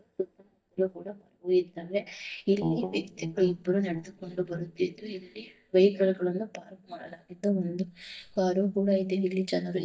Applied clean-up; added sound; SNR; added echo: neural mask model DeepFilterNet 3.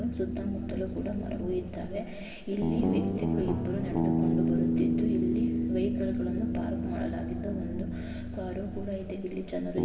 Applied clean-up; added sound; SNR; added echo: none; Guitar; -3 dB; reverberation time 2.5 s.